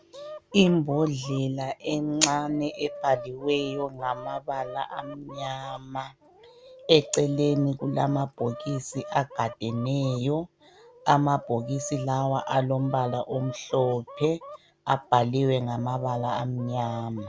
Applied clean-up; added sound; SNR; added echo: none; Chicken, rooster; 15 dB; none.